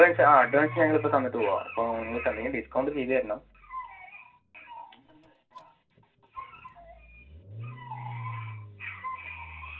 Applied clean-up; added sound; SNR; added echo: none; Engine starting / Car; 16 dB; reverberation time 0.2 s.